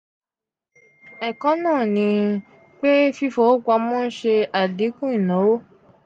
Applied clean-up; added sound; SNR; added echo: none; none; none; none.